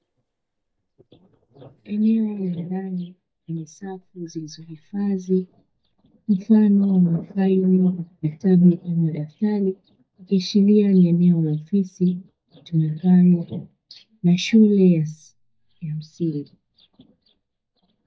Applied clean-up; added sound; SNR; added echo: neural mask model DeepFilterNet 3.